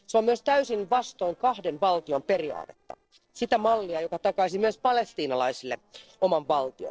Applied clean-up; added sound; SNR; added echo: neural separator model SepFormer DNS4.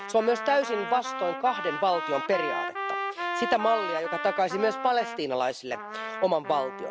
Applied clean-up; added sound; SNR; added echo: none; Trumpet; 6 dB; none.